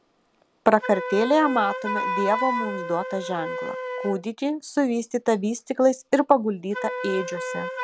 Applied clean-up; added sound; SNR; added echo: none; Wind instrument, woodwind instrument; 7 dB; none.